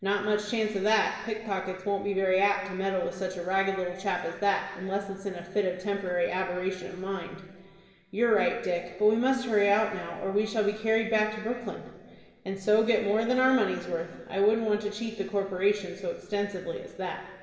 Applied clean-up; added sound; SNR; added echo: none; none; none; reverberation time 2.1 s.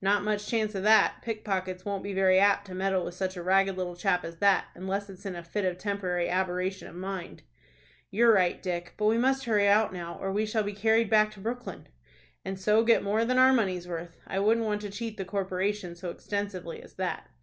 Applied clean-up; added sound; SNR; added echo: none; none; none; none.